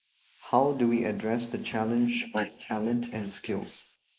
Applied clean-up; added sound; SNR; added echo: neural mask model Resemble Enhance denoiser.